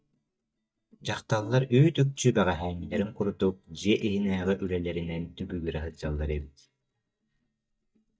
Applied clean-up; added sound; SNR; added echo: neural mask model DeepFilterNet 3.